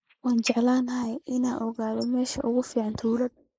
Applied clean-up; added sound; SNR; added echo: neural mask model Resemble Enhance denoiser.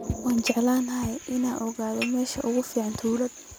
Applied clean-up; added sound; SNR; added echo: none; Toilet flush + Dishes, pots, and pans / Chink, clink; 14 dB; none.